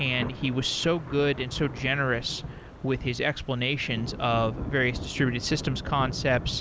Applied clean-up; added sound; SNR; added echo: none; Thunder / Rain; 9 dB; none.